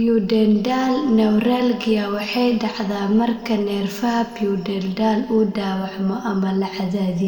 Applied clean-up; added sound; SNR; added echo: none; none; none; reverberation time 1.6 s.